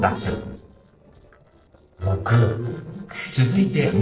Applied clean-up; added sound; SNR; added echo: neural separator model SepFormer DNS4.